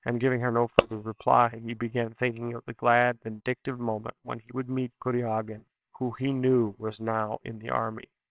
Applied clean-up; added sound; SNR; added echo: neural separator model SepFormer WHAMR!.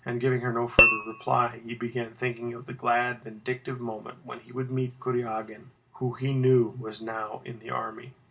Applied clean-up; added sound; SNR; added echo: none; Tap / Glass; -4 dB; reverberation time 0.2 s.